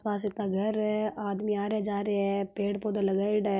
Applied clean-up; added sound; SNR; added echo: none; none; none; none.